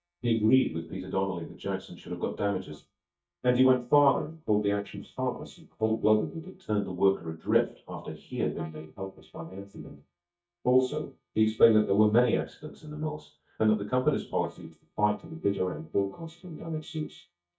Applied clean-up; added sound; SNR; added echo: neural mask model DeepFilterNet 3.